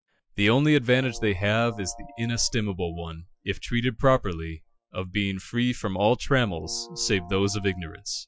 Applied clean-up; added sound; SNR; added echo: classical method Wiener filter.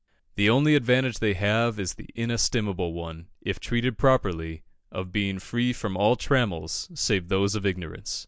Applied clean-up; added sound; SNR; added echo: none; none; none; none.